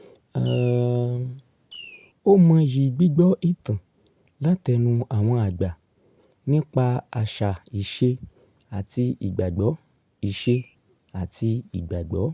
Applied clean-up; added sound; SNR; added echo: none; Fireworks; 19 dB; none.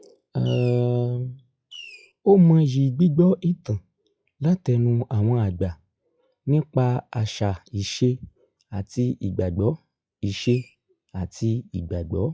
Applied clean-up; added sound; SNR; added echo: classical method log-MMSE.